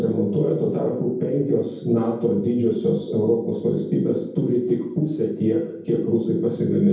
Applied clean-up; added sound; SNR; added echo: none; none; none; reverberation time 0.9 s.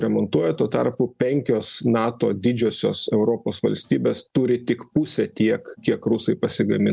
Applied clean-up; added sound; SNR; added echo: none; none; none; none.